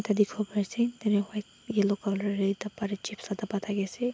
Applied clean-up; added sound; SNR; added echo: none; none; none; none.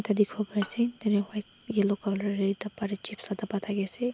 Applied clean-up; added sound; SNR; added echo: none; Bowed string instrument; 20 dB; none.